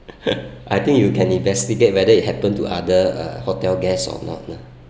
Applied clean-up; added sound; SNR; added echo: none; none; none; none.